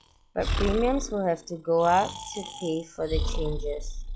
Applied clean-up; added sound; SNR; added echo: classical method log-MMSE.